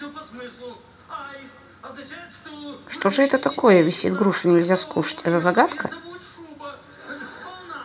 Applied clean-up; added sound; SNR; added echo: none; none; none; none.